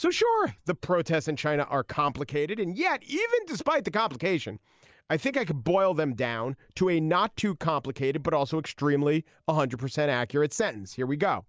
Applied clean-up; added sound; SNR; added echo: neural mask model Resemble Enhance denoiser.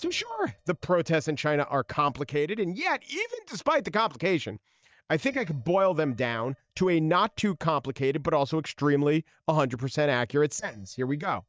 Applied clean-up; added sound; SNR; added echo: neural mask model DeepFilterNet 3.